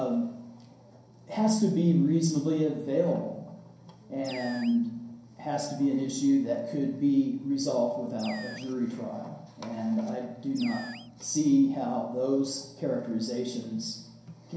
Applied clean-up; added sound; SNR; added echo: none; Animal; 18 dB; reverberation time 0.5 s.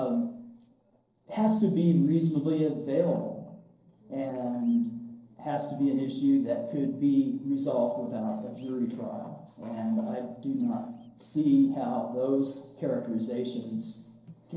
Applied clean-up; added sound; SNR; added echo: neural separator model SepFormer DNS4.